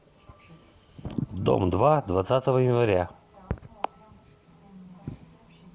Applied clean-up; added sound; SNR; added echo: none; none; none; none.